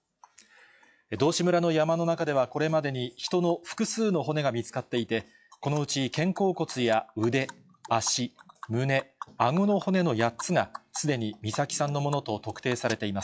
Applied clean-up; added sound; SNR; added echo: classical method log-MMSE.